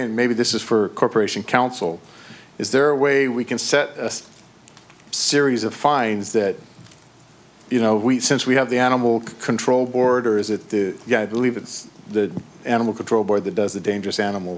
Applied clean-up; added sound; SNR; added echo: none; none; none; none.